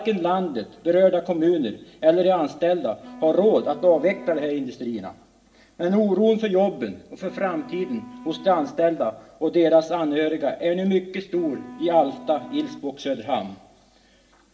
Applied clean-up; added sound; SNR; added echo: none; Wind instrument, woodwind instrument; 20 dB; reverberation time 0.8 s.